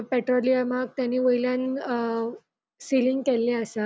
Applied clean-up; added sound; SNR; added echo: none; none; none; none.